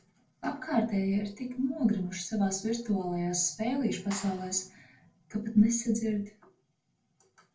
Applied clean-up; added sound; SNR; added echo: neural separator model SepFormer DNS4.